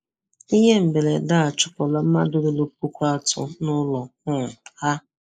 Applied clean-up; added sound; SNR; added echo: neural mask model Resemble Enhance denoiser.